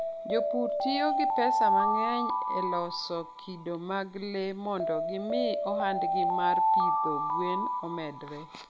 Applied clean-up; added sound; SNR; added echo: none; Alarm; -4 dB; none.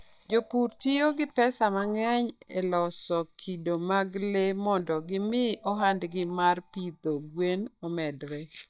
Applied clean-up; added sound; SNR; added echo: neural mask model DeepFilterNet 3.